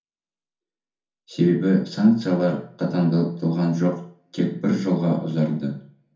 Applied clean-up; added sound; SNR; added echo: none; none; none; reverberation time 0.9 s.